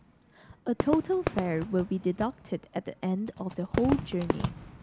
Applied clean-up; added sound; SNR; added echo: none; Fireworks; 5 dB; none.